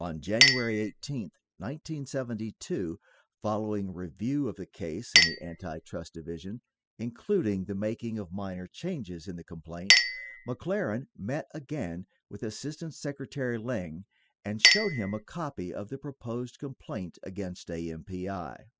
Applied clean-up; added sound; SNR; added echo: classical method spectral subtraction.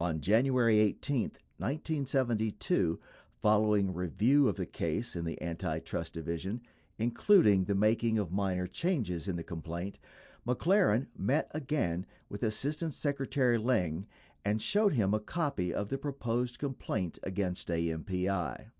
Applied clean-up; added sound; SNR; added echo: none; none; none; none.